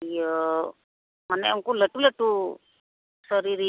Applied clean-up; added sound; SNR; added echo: none; none; none; none.